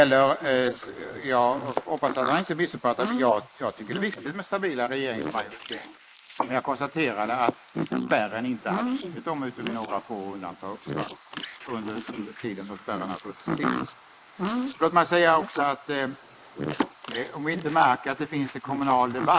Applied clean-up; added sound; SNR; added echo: neural mask model Resemble Enhance denoiser.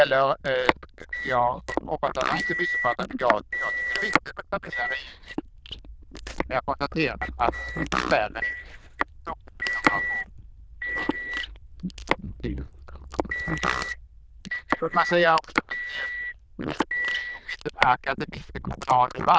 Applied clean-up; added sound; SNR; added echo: neural diffusion model UNIVERSE++.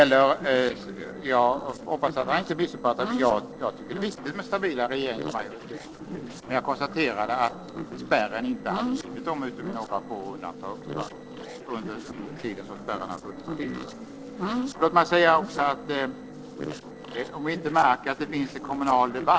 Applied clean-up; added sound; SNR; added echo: neural separator model SepFormer DNS4.